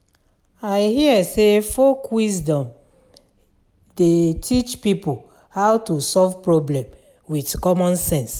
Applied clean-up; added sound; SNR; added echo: none; none; none; none.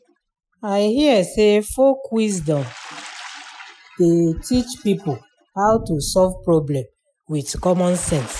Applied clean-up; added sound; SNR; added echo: classical method Wiener filter.